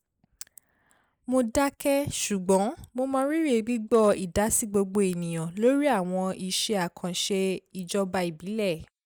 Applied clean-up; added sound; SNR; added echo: neural mask model Resemble Enhance denoiser.